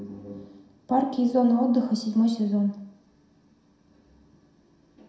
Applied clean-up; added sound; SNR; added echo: none; none; none; reverberation time 0.6 s.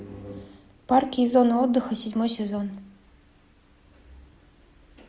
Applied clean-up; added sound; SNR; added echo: none; none; none; none.